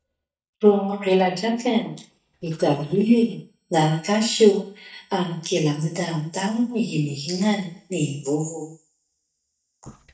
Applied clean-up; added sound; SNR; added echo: neural mask model DeepFilterNet 3.